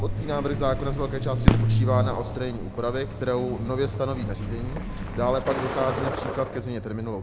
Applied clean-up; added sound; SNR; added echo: none; Fireworks + Truck; -1 dB; none.